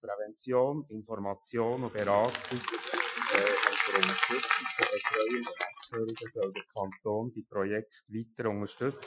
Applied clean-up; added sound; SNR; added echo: classical method Wiener filter.